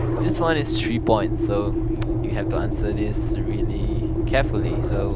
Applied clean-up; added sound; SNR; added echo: none; Engine; -5 dB; none.